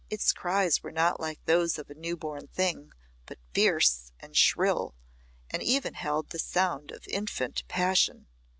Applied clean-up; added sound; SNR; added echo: none; none; none; none.